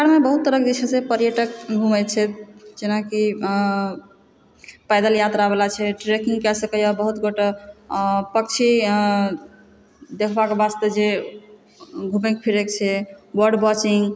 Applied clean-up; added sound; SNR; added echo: none; none; none; none.